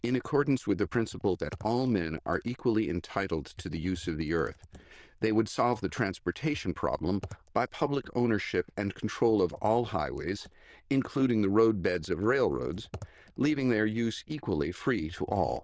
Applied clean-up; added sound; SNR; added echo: neural diffusion model UNIVERSE++.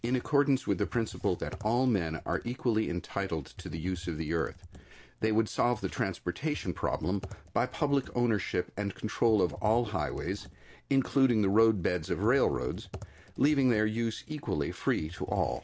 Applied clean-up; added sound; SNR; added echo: none; Computer keyboard; 19 dB; none.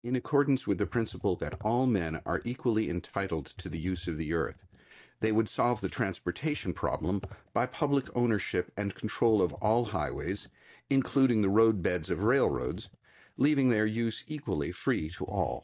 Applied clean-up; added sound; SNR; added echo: neural mask model DeepFilterNet 3.